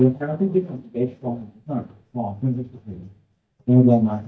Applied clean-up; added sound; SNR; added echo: neural mask model DeepFilterNet 3.